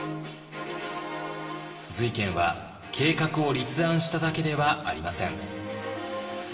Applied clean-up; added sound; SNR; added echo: none; none; none; reverberation time 1.6 s.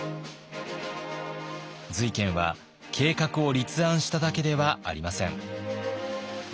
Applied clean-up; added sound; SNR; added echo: none; none; none; none.